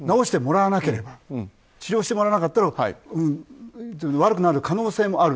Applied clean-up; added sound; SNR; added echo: none; none; none; none.